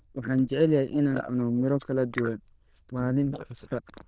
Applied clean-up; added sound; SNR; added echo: neural diffusion model UNIVERSE++.